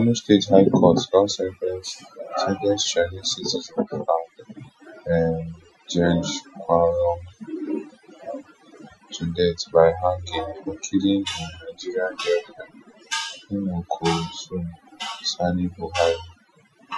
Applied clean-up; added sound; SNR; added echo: classical method Wiener filter.